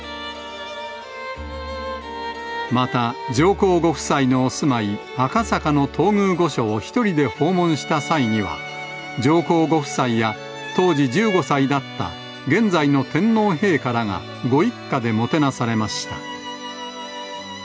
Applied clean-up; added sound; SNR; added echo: none; none; none; none.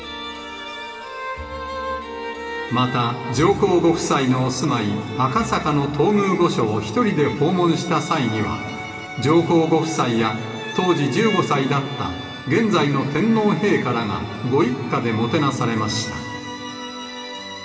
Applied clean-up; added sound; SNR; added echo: none; none; none; reverberation time 2.5 s.